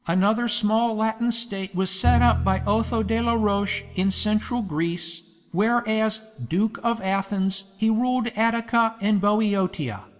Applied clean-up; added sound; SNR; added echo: none; Bowed string instrument; 4 dB; reverberation time 0.8 s.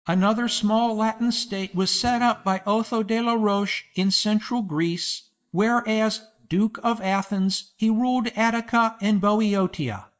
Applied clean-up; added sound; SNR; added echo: neural mask model DeepFilterNet 3.